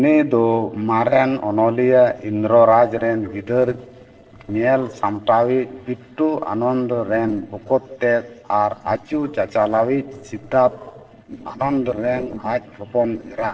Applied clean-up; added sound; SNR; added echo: neural separator model SepFormer DNS4.